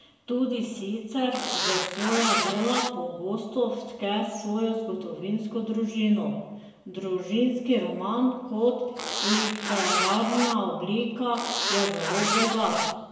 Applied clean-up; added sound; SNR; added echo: none; Zipper (clothing); 1 dB; reverberation time 1.0 s.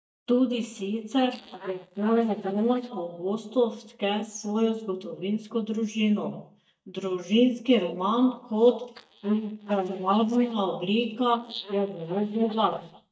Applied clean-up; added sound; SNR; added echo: neural mask model DeepFilterNet 3.